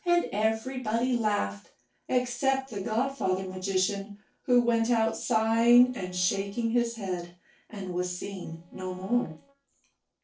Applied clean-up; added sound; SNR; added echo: neural separator model SepFormer DNS4.